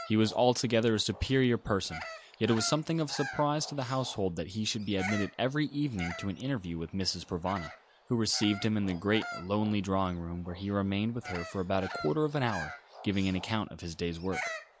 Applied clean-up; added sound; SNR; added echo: none; Bird vocalization, bird call, bird song; 14 dB; none.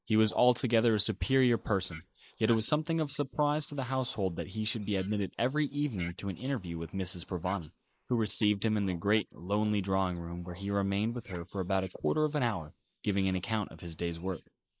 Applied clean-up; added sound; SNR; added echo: neural mask model Resemble Enhance denoiser.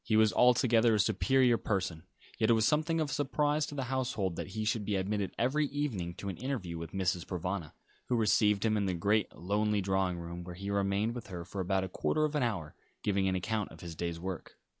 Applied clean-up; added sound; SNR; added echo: none; none; none; none.